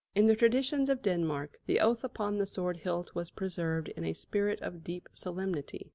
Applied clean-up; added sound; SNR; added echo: none; none; none; none.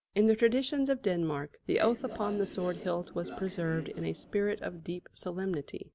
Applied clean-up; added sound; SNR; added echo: none; Train; 14 dB; none.